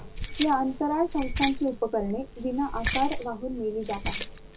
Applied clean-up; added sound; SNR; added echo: none; Keys jangling; 5 dB; reverberation time 0.2 s.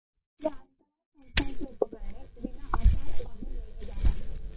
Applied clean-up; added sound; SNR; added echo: neural mask model DeepFilterNet 3.